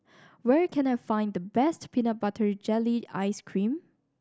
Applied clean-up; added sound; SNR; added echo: none; none; none; none.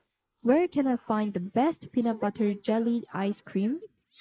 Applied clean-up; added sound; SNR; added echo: neural mask model Resemble Enhance denoiser.